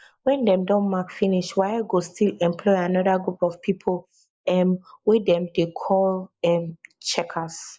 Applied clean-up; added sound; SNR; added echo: neural mask model Resemble Enhance denoiser.